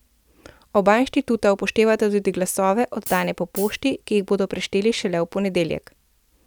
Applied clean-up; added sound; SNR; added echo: none; Hi-hat; 14 dB; none.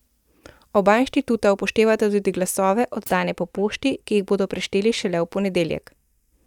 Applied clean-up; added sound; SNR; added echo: neural mask model DeepFilterNet 3.